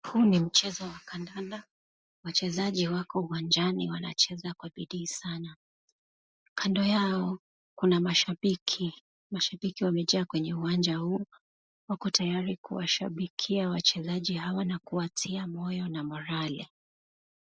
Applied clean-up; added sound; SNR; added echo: none; none; none; none.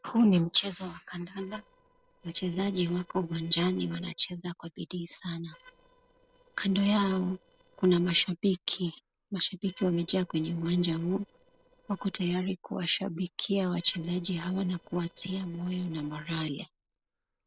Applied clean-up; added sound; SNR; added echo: neural separator model SepFormer DNS4.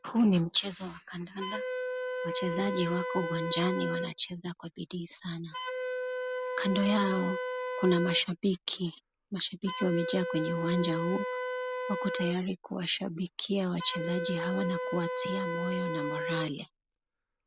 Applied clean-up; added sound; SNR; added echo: none; Wind instrument, woodwind instrument; 4 dB; none.